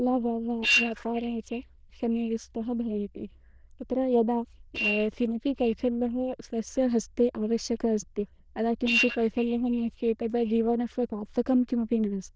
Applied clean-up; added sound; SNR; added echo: neural diffusion model UNIVERSE++.